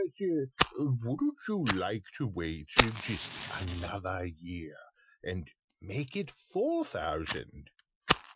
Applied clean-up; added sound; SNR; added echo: classical method Wiener filter.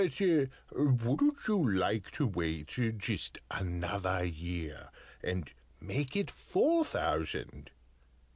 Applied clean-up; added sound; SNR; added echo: none; none; none; none.